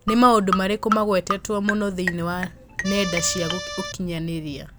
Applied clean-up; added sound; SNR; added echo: none; Accordion + Marimba, xylophone; 7 dB; none.